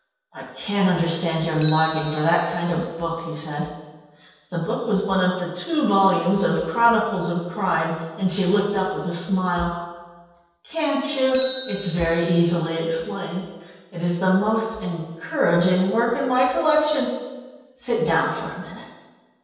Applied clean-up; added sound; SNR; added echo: none; Bicycle; 15 dB; reverberation time 1.2 s.